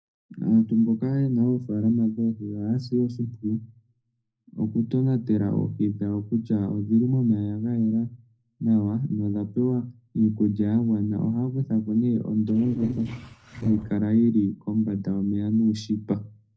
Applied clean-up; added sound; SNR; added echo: neural separator model SepFormer DNS4.